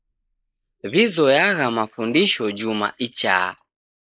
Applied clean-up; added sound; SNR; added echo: neural mask model Resemble Enhance denoiser.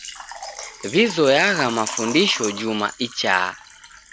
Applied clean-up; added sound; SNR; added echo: none; Water / Liquid; 12 dB; none.